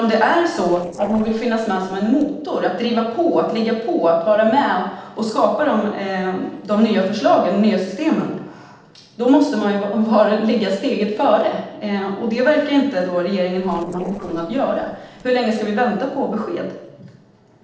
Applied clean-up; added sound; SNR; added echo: neural separator model SepFormer DNS4.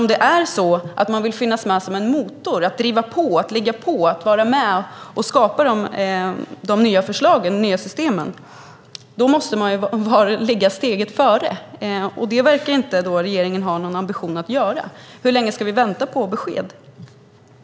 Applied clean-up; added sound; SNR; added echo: none; none; none; none.